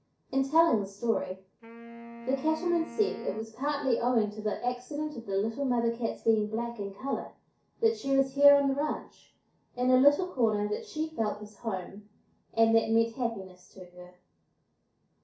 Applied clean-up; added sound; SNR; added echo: none; Wind instrument, woodwind instrument; 16 dB; reverberation time 0.3 s.